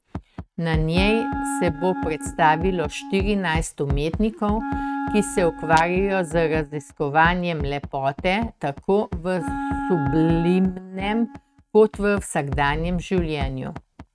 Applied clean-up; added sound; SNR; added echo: neural mask model RNNoise.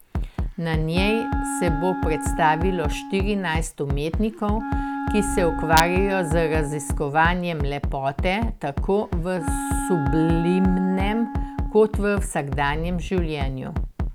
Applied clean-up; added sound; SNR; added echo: none; Wind instrument, woodwind instrument + Bass drum; 3 dB; none.